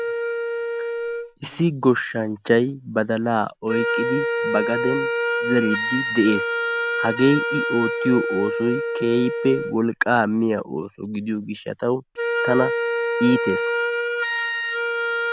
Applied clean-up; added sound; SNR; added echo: none; Wind instrument, woodwind instrument; 2 dB; none.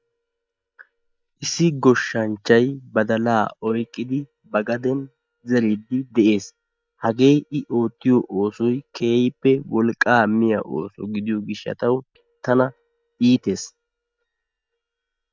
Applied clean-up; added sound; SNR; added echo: neural mask model DeepFilterNet 3.